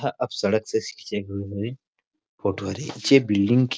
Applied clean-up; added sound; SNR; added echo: none; none; none; none.